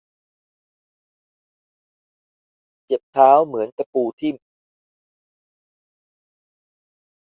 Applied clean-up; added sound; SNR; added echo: none; none; none; none.